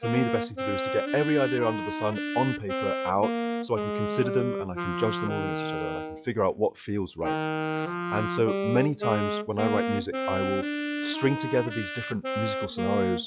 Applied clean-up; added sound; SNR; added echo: classical method log-MMSE.